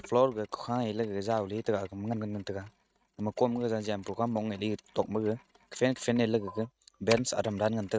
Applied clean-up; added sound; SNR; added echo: neural mask model RNNoise.